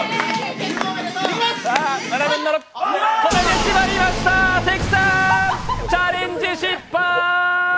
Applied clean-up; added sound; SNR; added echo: none; none; none; none.